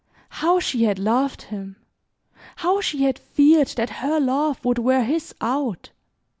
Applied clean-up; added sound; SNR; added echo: none; none; none; none.